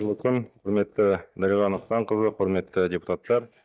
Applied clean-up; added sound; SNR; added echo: neural mask model DeepFilterNet 3.